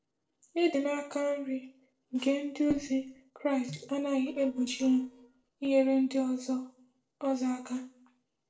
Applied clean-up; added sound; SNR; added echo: neural separator model SepFormer DNS4.